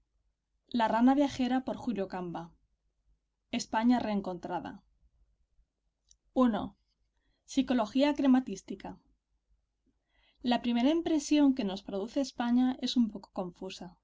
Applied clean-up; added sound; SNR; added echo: none; none; none; none.